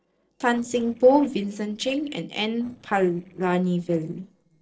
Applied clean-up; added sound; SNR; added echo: neural separator model SepFormer DNS4.